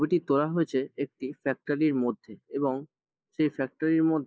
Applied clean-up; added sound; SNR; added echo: neural mask model Resemble Enhance denoiser.